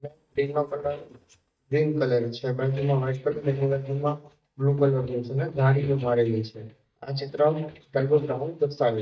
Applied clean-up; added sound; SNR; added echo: neural mask model DeepFilterNet 3.